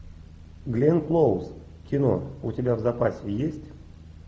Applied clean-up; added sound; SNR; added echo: none; none; none; none.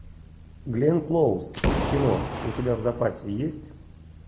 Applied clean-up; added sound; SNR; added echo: none; Boom; 4 dB; none.